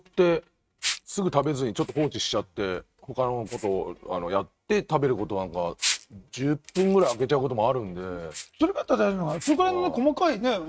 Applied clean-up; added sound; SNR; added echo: neural mask model RNNoise.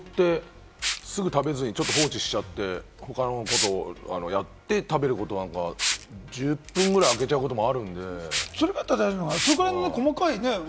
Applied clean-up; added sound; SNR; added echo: none; Liquid; 7 dB; none.